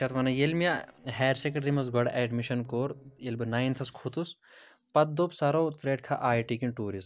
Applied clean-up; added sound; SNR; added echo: neural separator model SepFormer DNS4.